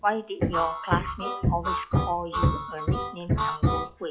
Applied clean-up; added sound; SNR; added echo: classical method log-MMSE.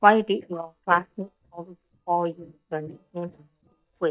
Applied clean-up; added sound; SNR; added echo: neural mask model DeepFilterNet 3.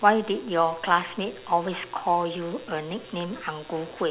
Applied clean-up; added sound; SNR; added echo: none; none; none; none.